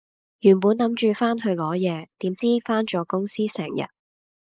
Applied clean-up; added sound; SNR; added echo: neural mask model Resemble Enhance denoiser.